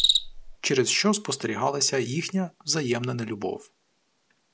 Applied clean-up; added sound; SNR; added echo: none; Cricket; 6 dB; none.